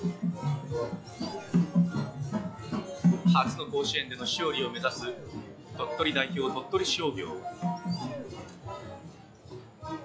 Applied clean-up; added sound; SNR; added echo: classical method log-MMSE.